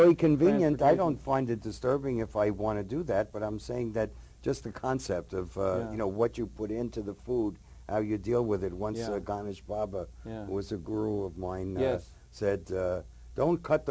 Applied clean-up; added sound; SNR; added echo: none; none; none; none.